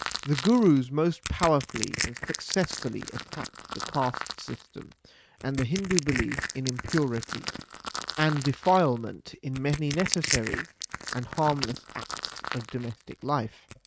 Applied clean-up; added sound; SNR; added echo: neural mask model RNNoise.